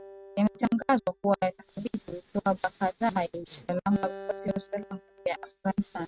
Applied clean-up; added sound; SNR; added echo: neural mask model RNNoise.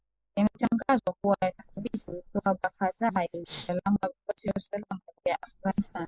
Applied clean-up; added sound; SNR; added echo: neural mask model Resemble Enhance denoiser.